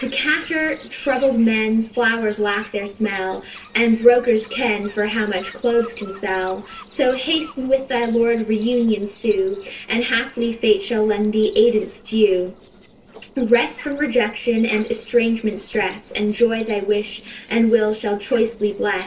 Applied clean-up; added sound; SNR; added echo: neural separator model SepFormer DNS4.